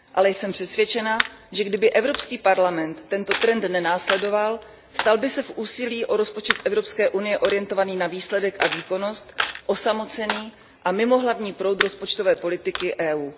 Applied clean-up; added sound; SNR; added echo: none; Coin (dropping); 10 dB; none.